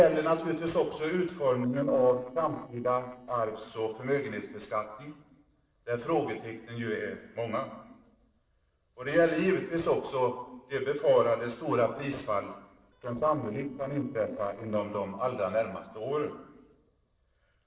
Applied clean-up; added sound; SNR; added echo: neural separator model SepFormer DNS4.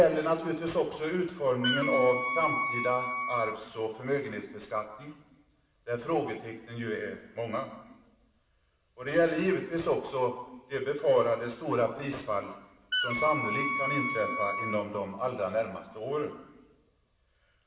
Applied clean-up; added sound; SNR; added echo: none; Wind instrument, woodwind instrument; 2 dB; reverberation time 1.1 s.